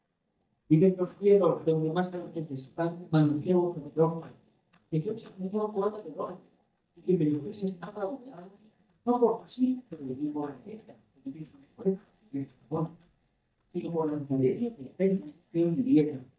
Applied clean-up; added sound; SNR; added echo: neural mask model DeepFilterNet 3.